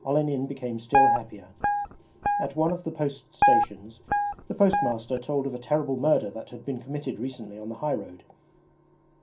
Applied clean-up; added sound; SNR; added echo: none; Guitar; -4 dB; reverberation time 0.3 s.